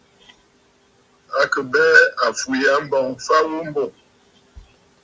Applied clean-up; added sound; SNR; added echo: none; none; none; none.